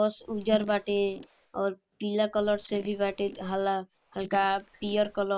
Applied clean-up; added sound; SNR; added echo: neural mask model Resemble Enhance denoiser.